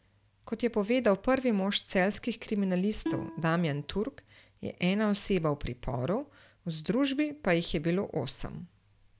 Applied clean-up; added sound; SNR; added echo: none; Plucked string instrument; 9 dB; none.